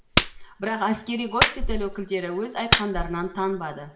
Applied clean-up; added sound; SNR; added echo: none; Clapping; -1 dB; reverberation time 1.5 s.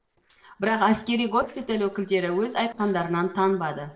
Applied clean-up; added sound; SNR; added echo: neural separator model SepFormer DNS4.